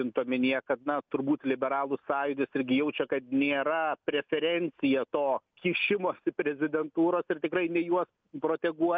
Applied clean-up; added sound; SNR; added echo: none; none; none; none.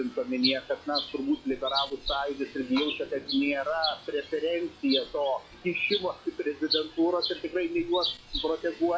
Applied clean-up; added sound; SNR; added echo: classical method log-MMSE.